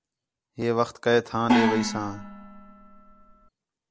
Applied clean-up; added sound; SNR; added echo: none; Gong; -1 dB; none.